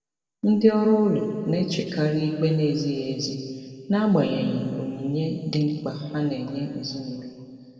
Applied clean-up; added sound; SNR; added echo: none; none; none; reverberation time 2.2 s.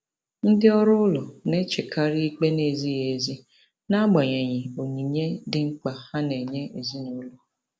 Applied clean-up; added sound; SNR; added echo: none; none; none; none.